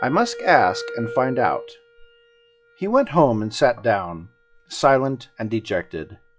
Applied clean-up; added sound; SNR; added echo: classical method log-MMSE.